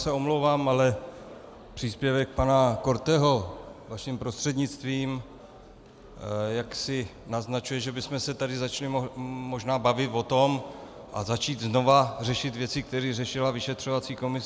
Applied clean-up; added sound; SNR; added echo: none; none; none; none.